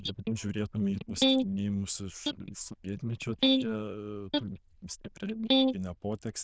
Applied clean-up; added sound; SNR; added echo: neural diffusion model UNIVERSE++.